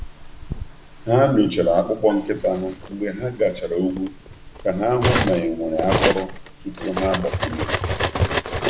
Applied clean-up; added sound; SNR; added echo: none; Cutlery, silverware; 4 dB; none.